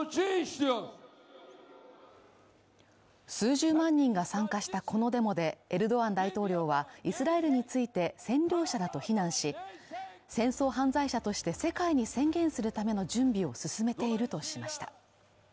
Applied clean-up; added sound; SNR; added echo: none; none; none; none.